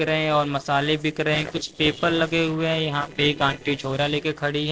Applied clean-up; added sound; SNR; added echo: neural separator model SepFormer DNS4.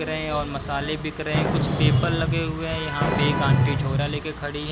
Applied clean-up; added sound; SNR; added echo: none; Fireworks; -4 dB; none.